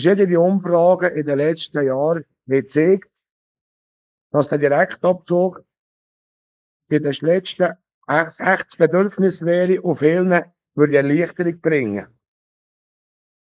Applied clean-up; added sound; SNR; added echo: neural mask model Resemble Enhance denoiser.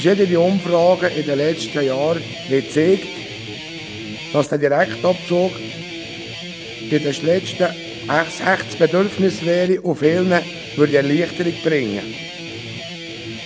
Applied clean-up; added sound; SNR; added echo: none; Guitar; 12 dB; none.